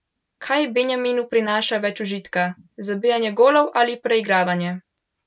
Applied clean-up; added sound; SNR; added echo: none; none; none; none.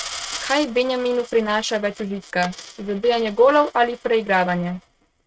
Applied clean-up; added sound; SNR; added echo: neural mask model RNNoise.